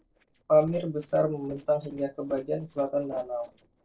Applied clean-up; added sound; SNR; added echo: neural separator model SepFormer DNS4.